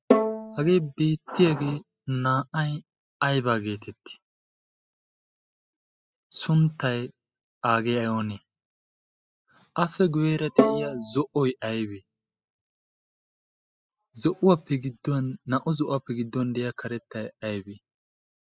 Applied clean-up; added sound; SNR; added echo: classical method spectral subtraction.